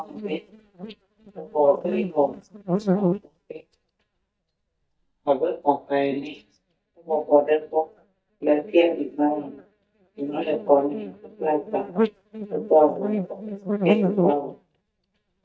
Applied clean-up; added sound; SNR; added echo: neural mask model DeepFilterNet 3.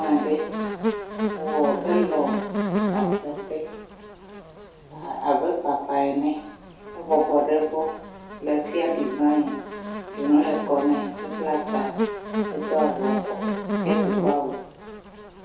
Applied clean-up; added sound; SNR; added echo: none; Buzz; 4 dB; reverberation time 2.3 s.